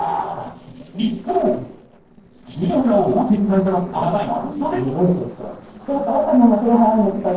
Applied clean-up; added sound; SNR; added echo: neural separator model SepFormer DNS4.